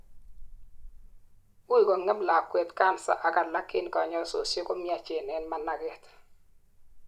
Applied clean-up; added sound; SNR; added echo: none; Wind; 19 dB; none.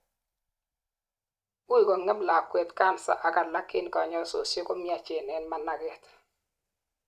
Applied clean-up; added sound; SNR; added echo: neural mask model RNNoise.